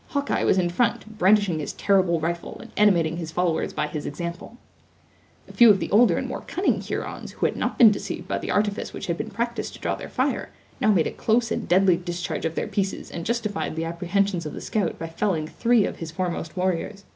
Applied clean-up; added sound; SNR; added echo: none; none; none; none.